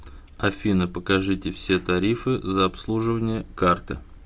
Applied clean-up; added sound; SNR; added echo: none; none; none; none.